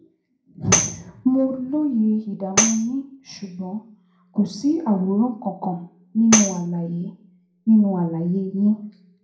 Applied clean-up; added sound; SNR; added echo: none; Tambourine; 3 dB; reverberation time 0.5 s.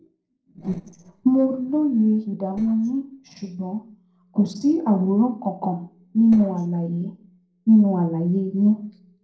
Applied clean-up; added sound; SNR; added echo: neural separator model SepFormer DNS4.